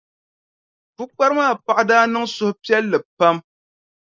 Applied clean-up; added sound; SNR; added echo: neural mask model Resemble Enhance denoiser.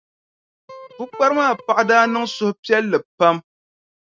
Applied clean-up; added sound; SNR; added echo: neural mask model RNNoise.